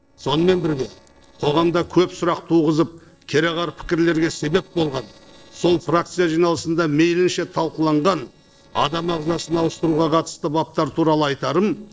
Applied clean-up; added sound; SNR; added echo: neural separator model SepFormer DNS4.